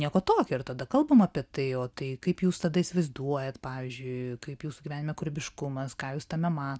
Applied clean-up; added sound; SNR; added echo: none; none; none; none.